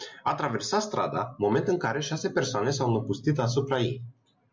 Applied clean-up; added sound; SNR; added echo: none; none; none; none.